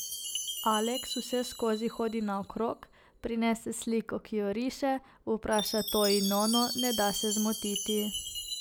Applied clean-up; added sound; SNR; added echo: none; Chime; 7 dB; none.